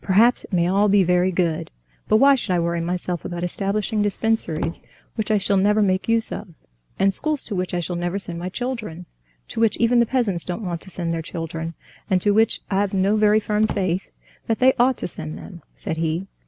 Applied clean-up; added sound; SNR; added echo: none; Drawer open or close; 14 dB; none.